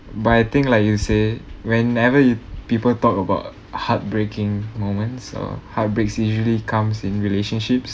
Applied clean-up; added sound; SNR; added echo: none; none; none; none.